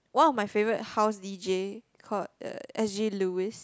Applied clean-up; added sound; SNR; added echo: none; none; none; none.